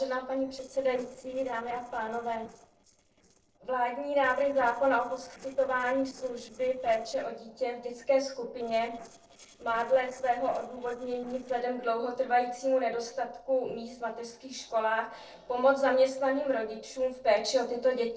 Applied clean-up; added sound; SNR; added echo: neural separator model SepFormer DNS4.